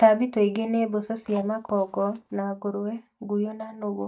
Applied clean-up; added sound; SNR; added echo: neural mask model DeepFilterNet 3.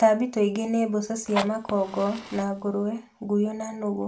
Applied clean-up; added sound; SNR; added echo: none; Fire; 11 dB; reverberation time 0.3 s.